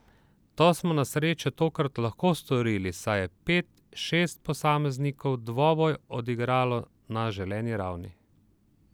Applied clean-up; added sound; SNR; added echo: none; none; none; none.